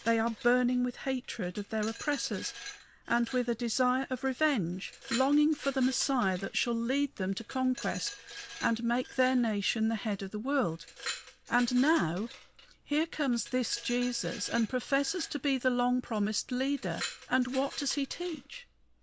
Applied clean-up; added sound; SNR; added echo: none; Glass; 16 dB; none.